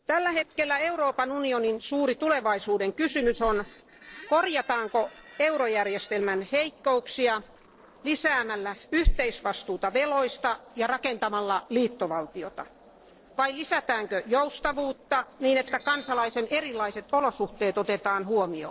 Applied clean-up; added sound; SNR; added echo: neural separator model SepFormer DNS4.